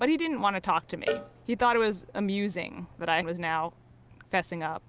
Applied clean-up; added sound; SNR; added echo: none; Cowbell; 11 dB; none.